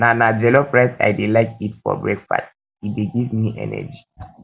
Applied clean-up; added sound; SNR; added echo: none; none; none; none.